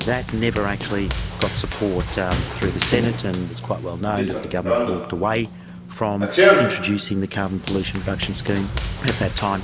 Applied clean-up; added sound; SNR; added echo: none; Run; 0 dB; none.